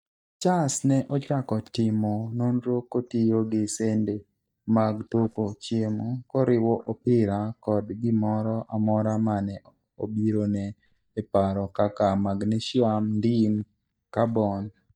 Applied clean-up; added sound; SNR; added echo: neural mask model DeepFilterNet 3.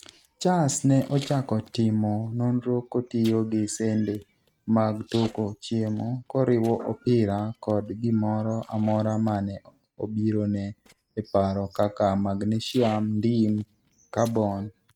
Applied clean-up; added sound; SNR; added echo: neural mask model RNNoise.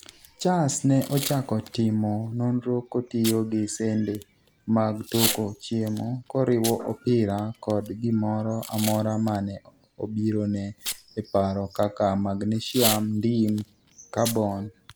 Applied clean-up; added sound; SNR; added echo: none; Packing tape, duct tape / Tearing; 12 dB; none.